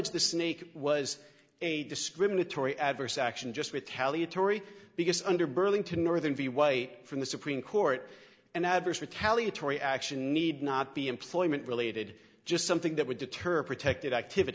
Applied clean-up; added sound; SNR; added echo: none; none; none; none.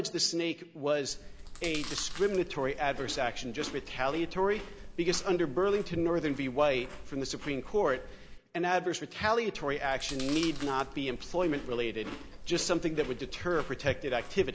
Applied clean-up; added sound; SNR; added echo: none; Chewing, mastication; 11 dB; none.